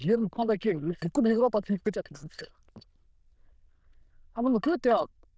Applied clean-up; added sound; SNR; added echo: neural diffusion model UNIVERSE++.